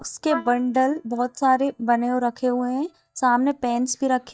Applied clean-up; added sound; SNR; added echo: neural mask model DeepFilterNet 3.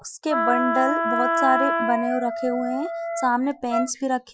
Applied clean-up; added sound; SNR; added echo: classical method Wiener filter.